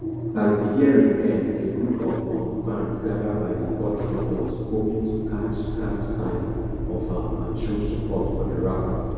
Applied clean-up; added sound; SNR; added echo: none; Engine; 2 dB; reverberation time 2.2 s.